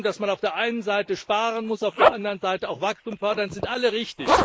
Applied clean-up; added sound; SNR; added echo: neural mask model Resemble Enhance denoiser.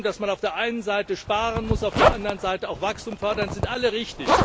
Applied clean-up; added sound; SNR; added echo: none; Zipper (clothing); 0 dB; none.